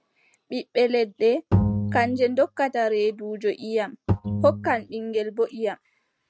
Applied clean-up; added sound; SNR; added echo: neural mask model RNNoise.